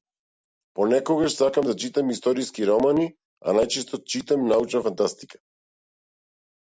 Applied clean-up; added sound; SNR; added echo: none; none; none; none.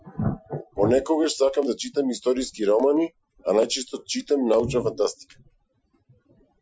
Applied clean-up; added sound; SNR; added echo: classical method Wiener filter.